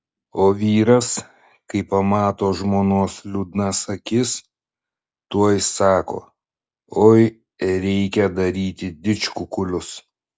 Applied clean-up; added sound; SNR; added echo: none; none; none; none.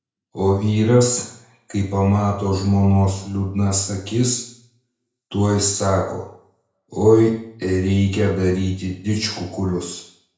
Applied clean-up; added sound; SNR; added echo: none; none; none; reverberation time 0.5 s.